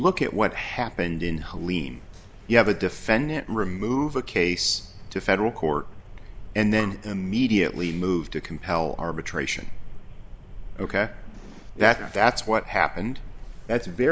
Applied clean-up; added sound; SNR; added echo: none; none; none; none.